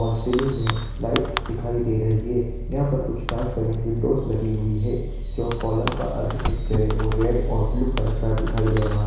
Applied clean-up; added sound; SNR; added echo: none; Fireworks; 3 dB; reverberation time 1.1 s.